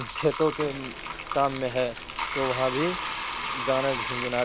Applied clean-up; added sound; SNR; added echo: none; Bathtub (filling or washing); 4 dB; none.